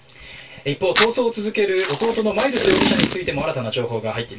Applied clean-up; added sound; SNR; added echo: none; Packing tape, duct tape; 4 dB; reverberation time 0.2 s.